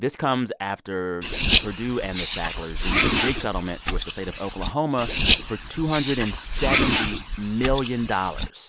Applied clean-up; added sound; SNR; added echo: none; Car; -3 dB; none.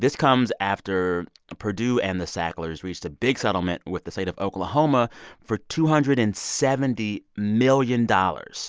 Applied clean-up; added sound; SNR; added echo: none; none; none; none.